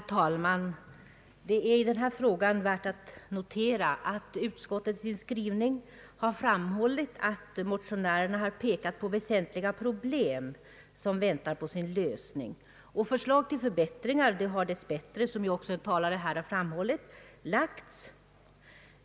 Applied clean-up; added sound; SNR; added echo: none; none; none; none.